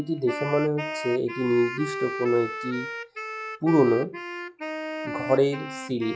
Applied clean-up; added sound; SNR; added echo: classical method log-MMSE.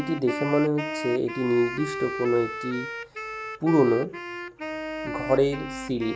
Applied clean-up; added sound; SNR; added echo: none; Wind instrument, woodwind instrument; 8 dB; none.